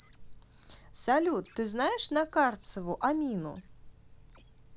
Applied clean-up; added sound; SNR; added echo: none; Bird; -1 dB; none.